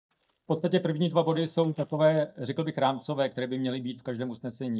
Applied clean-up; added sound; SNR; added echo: neural mask model DeepFilterNet 3.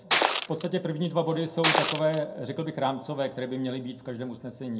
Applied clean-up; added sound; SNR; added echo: none; Shatter; -3 dB; reverberation time 0.2 s.